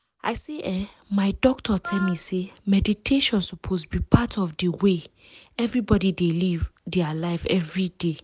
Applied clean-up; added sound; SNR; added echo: none; Wind instrument, woodwind instrument; 12 dB; none.